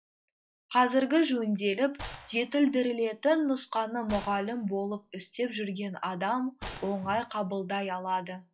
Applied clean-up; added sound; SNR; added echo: classical method log-MMSE.